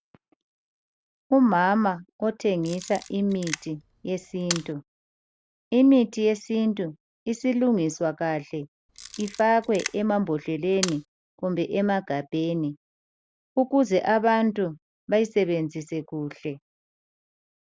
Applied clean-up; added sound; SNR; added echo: none; Camera; 12 dB; none.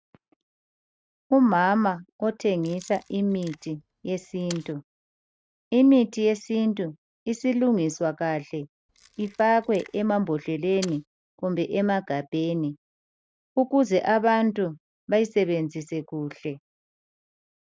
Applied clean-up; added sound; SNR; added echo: neural mask model RNNoise.